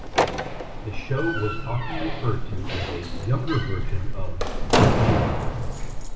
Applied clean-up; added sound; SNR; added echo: none; Slam; 2 dB; reverberation time 2.0 s.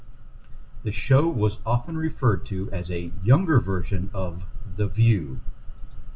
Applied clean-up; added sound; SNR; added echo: none; none; none; none.